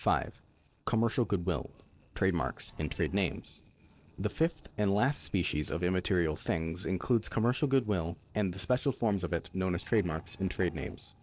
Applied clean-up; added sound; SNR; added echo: neural separator model SepFormer DNS4.